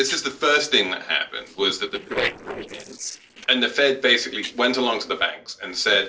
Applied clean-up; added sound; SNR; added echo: neural separator model SepFormer DNS4.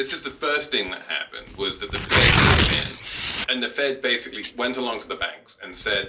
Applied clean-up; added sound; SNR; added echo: none; Tearing; -2 dB; reverberation time 0.3 s.